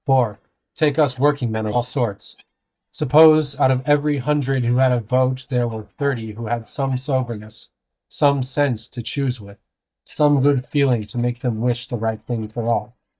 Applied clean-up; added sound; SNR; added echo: neural mask model DeepFilterNet 3.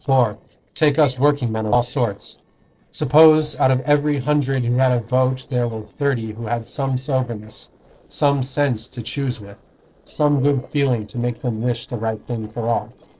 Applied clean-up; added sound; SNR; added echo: neural separator model SepFormer DNS4.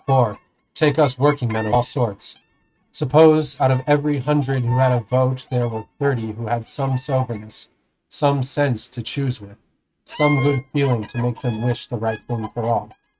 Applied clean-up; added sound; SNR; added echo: neural mask model RNNoise.